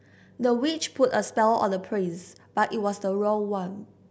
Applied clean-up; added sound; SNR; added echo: none; none; none; none.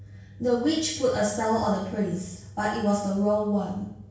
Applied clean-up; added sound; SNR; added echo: none; none; none; reverberation time 0.6 s.